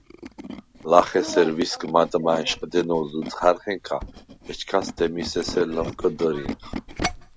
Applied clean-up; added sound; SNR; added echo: none; Tools; 12 dB; none.